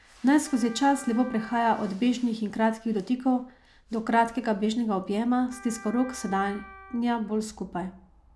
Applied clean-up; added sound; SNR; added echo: none; Wind instrument, woodwind instrument; 19 dB; none.